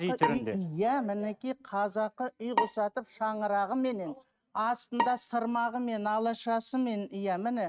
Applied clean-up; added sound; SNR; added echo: neural mask model RNNoise.